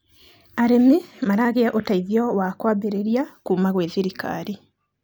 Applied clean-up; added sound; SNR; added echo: none; none; none; none.